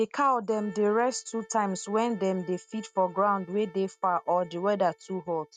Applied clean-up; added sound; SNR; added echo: neural mask model RNNoise.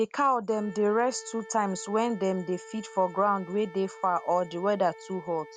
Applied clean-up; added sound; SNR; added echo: none; Wind instrument, woodwind instrument; 19 dB; none.